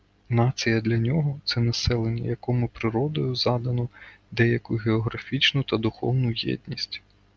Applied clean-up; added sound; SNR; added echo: none; none; none; none.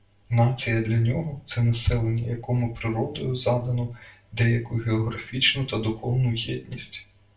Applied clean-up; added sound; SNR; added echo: none; none; none; reverberation time 0.3 s.